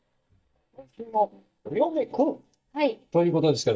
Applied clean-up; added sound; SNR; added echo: neural mask model DeepFilterNet 3.